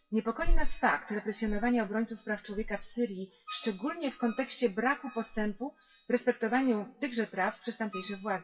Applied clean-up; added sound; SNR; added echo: classical method WPE with log-MMSE.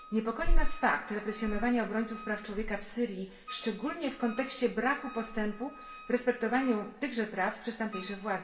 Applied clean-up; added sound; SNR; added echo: none; Wind instrument, woodwind instrument; 20 dB; reverberation time 0.3 s.